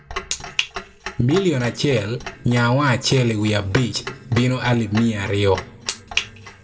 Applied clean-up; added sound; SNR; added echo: none; Clock; 15 dB; reverberation time 2.1 s.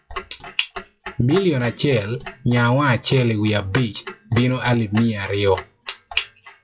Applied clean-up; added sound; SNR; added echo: classical method WPE with log-MMSE.